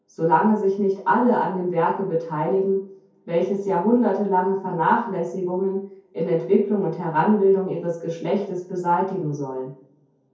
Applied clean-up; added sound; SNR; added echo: none; none; none; reverberation time 0.6 s.